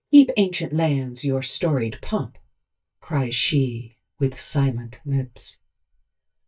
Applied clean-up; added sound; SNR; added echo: neural mask model DeepFilterNet 3.